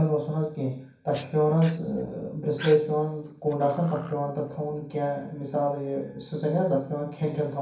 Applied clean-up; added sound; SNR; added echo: none; Dog; 15 dB; reverberation time 0.6 s.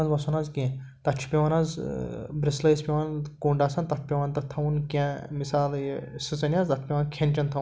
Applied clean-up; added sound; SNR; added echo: none; none; none; none.